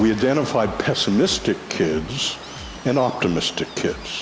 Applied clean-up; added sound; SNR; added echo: none; Waves, surf; 17 dB; none.